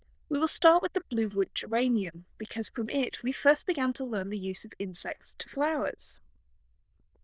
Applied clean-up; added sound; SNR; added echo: neural diffusion model UNIVERSE++.